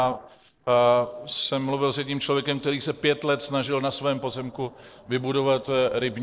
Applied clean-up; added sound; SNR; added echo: neural separator model SepFormer DNS4.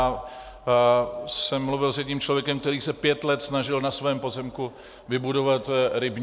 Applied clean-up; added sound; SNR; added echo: none; none; none; none.